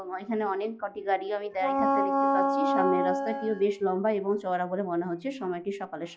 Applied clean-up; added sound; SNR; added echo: classical method log-MMSE.